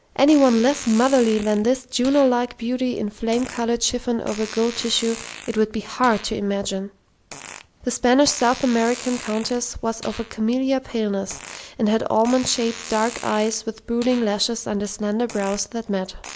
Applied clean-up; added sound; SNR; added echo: none; Fart; 17 dB; none.